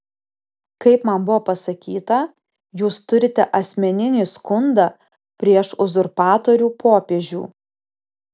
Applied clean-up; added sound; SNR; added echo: none; none; none; none.